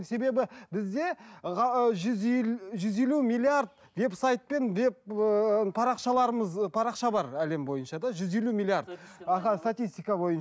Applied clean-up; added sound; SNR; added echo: none; none; none; none.